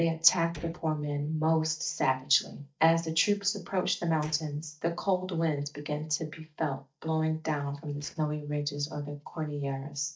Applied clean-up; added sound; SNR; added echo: neural mask model DeepFilterNet 3.